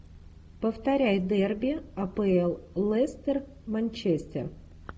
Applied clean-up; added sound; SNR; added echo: none; none; none; none.